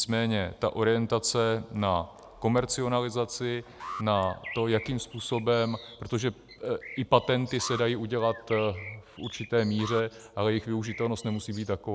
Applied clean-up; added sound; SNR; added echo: none; Alarm + Bird; 15 dB; none.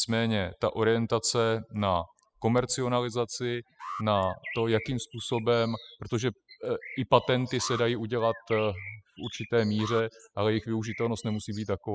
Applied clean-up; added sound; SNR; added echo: classical method spectral subtraction.